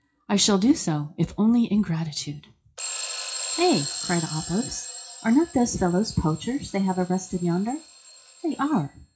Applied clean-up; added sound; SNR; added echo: classical method WPE with log-MMSE.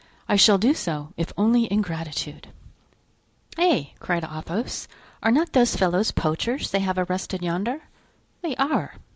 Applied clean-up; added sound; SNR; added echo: none; none; none; none.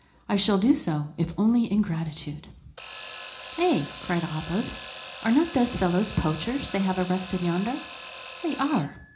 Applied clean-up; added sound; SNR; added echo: none; Alarm / Clock; 3 dB; reverberation time 0.4 s.